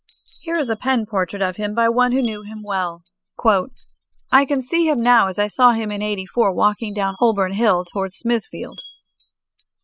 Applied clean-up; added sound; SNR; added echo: classical method spectral subtraction.